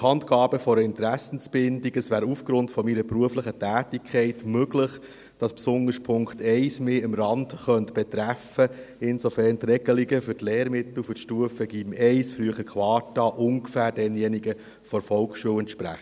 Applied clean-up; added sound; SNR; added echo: none; none; none; none.